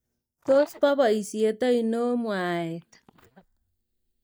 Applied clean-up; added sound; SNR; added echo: neural mask model DeepFilterNet 3.